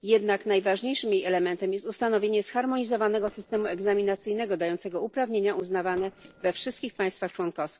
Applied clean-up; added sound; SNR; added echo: neural separator model SepFormer DNS4.